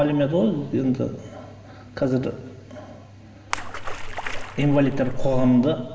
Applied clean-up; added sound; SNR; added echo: none; Splash, splatter; 2 dB; reverberation time 1.8 s.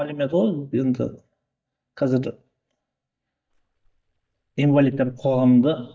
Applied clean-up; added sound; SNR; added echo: neural mask model DeepFilterNet 3.